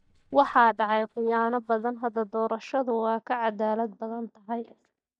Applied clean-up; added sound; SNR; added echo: neural mask model DeepFilterNet 3.